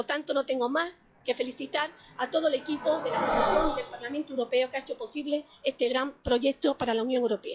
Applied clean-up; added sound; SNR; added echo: classical method log-MMSE.